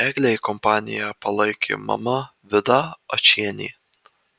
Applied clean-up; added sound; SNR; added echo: none; none; none; none.